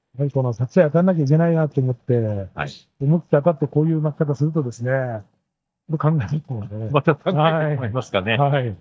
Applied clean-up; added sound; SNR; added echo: neural mask model DeepFilterNet 3.